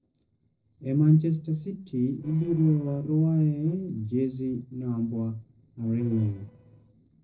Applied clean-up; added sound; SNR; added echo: neural separator model SepFormer DNS4.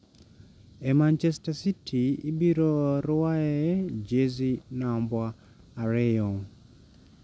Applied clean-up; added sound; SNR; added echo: none; none; none; none.